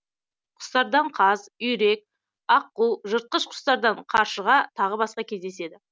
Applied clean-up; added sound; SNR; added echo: none; none; none; none.